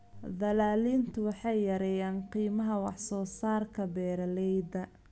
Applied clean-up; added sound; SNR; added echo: none; none; none; none.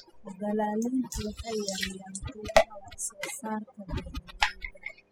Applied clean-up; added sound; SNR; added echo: classical method spectral subtraction.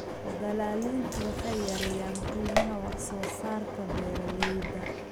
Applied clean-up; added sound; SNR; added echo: none; Engine + Wind; -1 dB; none.